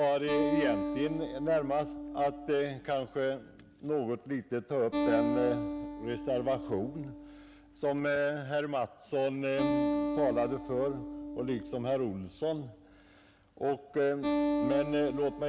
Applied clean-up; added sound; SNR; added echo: none; Acoustic guitar; 3 dB; none.